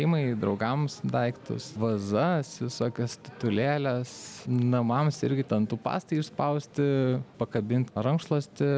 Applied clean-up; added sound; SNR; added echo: none; none; none; none.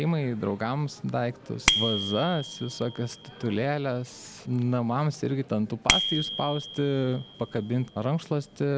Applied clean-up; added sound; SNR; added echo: none; Bicycle bell; 5 dB; none.